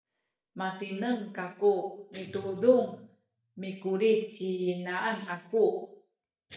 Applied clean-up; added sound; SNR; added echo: neural mask model DeepFilterNet 3.